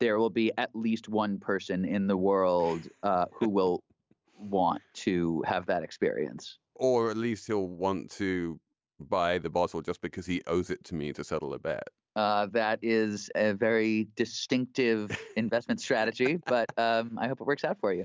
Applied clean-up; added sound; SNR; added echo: none; none; none; none.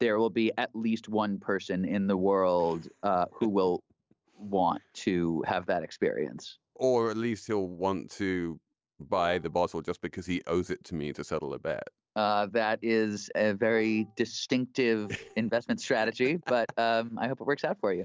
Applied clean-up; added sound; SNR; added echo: neural separator model SepFormer DNS4.